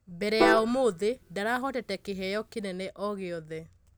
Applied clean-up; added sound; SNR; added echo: none; Piano; 2 dB; none.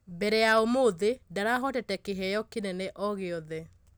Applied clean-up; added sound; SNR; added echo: none; none; none; none.